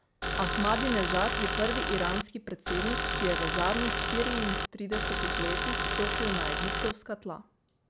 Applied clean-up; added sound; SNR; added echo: none; Tools; -2 dB; none.